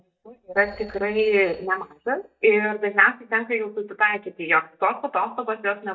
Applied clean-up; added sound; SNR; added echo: neural mask model DeepFilterNet 3.